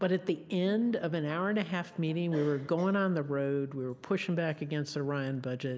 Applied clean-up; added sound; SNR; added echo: none; none; none; none.